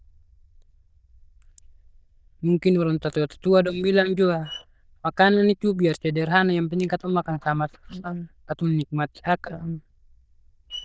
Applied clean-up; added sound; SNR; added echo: neural diffusion model UNIVERSE++.